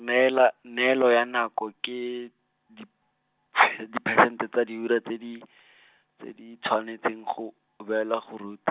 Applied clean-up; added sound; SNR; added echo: none; none; none; none.